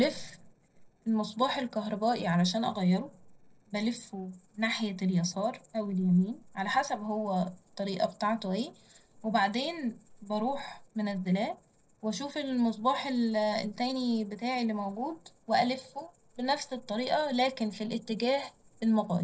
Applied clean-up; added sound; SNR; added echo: neural separator model SepFormer DNS4.